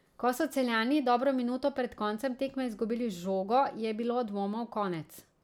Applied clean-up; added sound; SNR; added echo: none; none; none; none.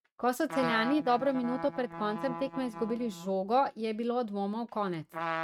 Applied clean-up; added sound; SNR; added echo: neural mask model RNNoise.